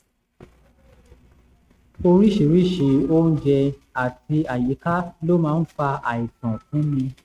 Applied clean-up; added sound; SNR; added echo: neural mask model RNNoise.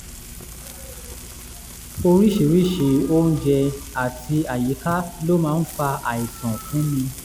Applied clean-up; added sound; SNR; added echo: none; Frying (food); 15 dB; none.